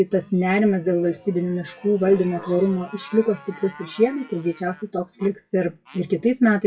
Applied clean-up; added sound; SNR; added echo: classical method WPE with log-MMSE.